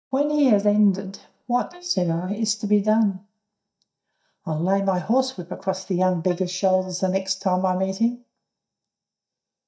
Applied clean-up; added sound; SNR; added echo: neural mask model DeepFilterNet 3.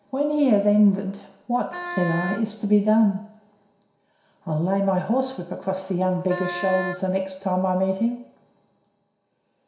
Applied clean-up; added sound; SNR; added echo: none; Wind instrument, woodwind instrument; 10 dB; reverberation time 0.7 s.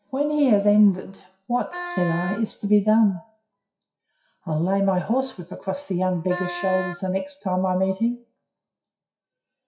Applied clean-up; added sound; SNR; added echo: classical method WPE with log-MMSE.